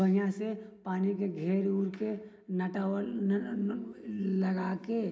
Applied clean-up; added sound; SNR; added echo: none; none; none; reverberation time 0.3 s.